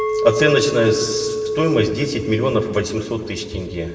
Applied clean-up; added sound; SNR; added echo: none; Chink, clink; 5 dB; reverberation time 2.2 s.